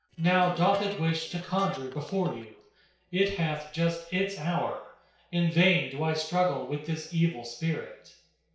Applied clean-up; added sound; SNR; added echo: neural separator model SepFormer DNS4.